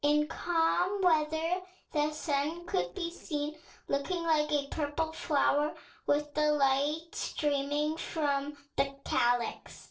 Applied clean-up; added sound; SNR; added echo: neural separator model SepFormer DNS4.